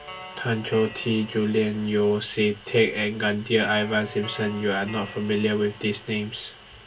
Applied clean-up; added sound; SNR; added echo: none; Guitar; 19 dB; reverberation time 0.1 s.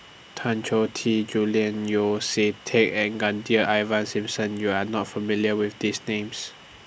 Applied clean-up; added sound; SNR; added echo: none; none; none; none.